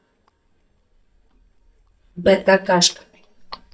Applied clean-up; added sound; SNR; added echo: neural mask model DeepFilterNet 3.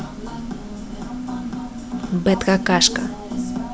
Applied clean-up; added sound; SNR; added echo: none; none; none; none.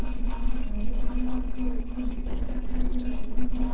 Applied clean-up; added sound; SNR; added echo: neural separator model SepFormer DNS4.